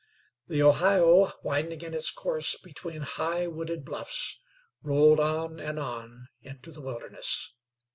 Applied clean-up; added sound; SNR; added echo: none; none; none; none.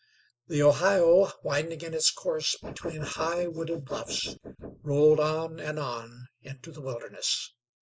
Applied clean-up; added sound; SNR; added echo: neural mask model Resemble Enhance denoiser.